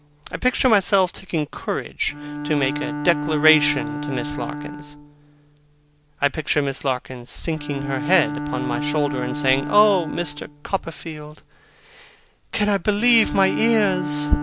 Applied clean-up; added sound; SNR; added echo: none; Bowed string instrument; 7 dB; none.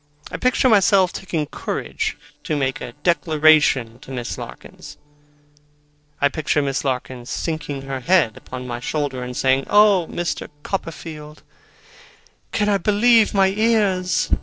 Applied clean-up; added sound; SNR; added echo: neural separator model SepFormer DNS4.